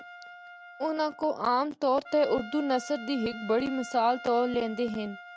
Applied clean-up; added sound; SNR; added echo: none; Trumpet; 16 dB; none.